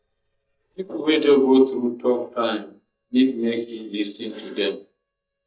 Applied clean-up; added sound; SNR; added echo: neural mask model DeepFilterNet 3.